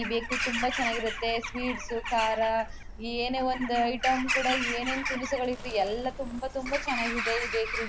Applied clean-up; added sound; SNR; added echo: none; Bird vocalization, bird call, bird song / Crow; 4 dB; none.